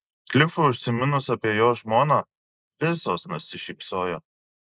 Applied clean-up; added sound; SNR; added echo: neural mask model Resemble Enhance denoiser.